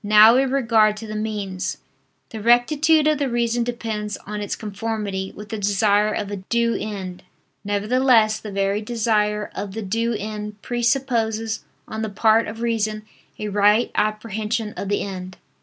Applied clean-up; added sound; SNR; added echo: none; none; none; none.